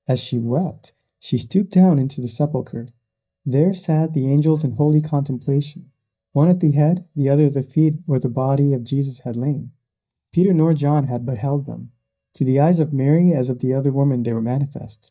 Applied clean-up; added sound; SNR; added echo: neural mask model DeepFilterNet 3.